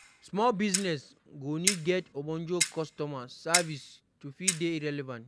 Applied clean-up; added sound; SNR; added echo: none; Clock; 3 dB; none.